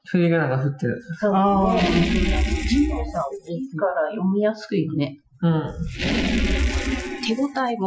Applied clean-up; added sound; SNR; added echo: classical method Wiener filter.